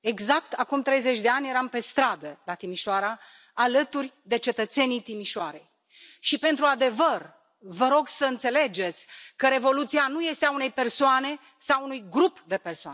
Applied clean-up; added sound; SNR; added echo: none; none; none; none.